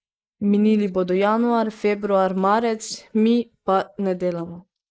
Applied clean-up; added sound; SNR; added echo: neural mask model Resemble Enhance denoiser.